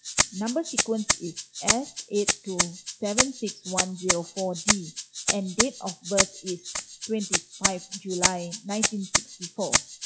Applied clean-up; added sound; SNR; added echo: classical method log-MMSE.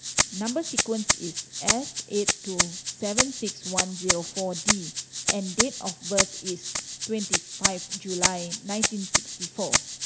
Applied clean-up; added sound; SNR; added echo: none; Rattle (instrument); -5 dB; none.